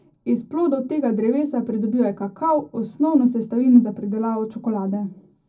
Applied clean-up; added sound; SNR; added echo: none; none; none; reverberation time 0.4 s.